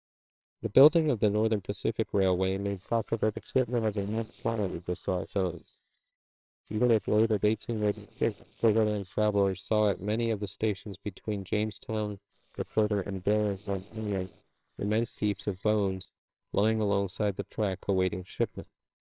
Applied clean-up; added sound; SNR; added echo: neural separator model SepFormer WHAMR!.